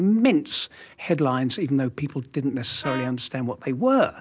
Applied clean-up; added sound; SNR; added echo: none; Brass instrument; 13 dB; none.